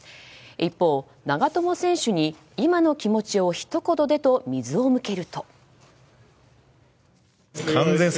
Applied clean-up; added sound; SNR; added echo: none; none; none; none.